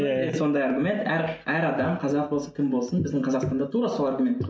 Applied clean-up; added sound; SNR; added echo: none; none; none; none.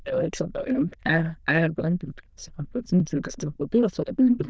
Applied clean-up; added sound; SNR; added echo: neural diffusion model UNIVERSE++.